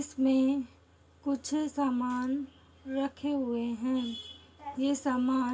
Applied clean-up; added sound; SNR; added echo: none; none; none; reverberation time 0.1 s.